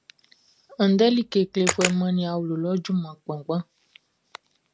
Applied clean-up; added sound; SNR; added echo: none; Camera; 5 dB; none.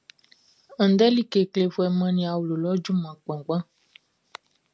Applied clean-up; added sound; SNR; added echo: none; none; none; none.